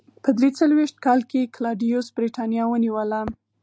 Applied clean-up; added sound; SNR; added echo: none; none; none; none.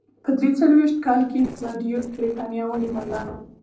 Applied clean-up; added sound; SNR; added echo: neural separator model SepFormer DNS4.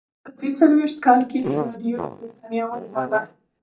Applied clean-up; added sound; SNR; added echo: neural mask model DeepFilterNet 3.